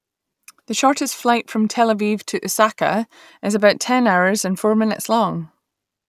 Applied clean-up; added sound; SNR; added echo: none; none; none; none.